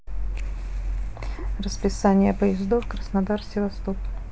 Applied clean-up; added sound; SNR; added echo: none; none; none; none.